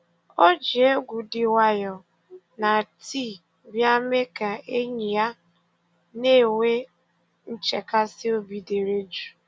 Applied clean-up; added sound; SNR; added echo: none; none; none; none.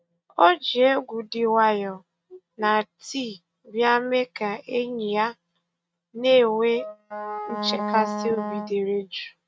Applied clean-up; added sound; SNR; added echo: neural mask model RNNoise.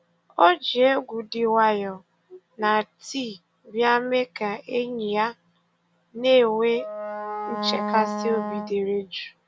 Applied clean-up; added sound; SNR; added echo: none; Wind instrument, woodwind instrument; 7 dB; none.